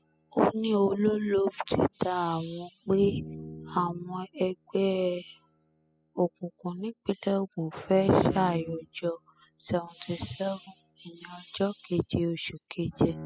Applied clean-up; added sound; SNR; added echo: classical method spectral subtraction.